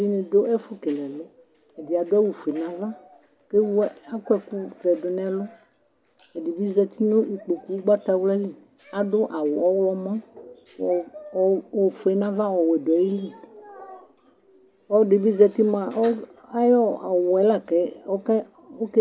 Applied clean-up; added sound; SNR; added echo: none; none; none; none.